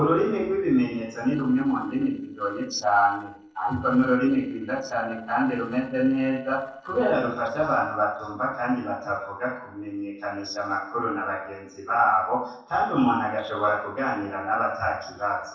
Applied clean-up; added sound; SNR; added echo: neural separator model SepFormer DNS4.